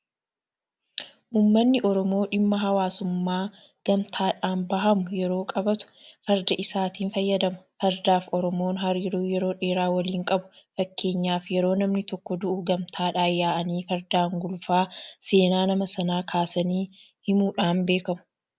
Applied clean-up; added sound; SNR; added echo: none; none; none; none.